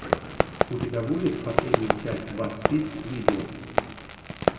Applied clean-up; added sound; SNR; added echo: none; Fireworks; -2 dB; reverberation time 2.1 s.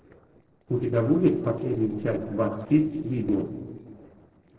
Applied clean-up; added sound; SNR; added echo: neural separator model SepFormer DNS4.